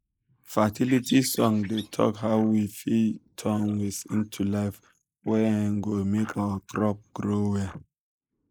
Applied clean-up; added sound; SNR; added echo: neural mask model Resemble Enhance denoiser.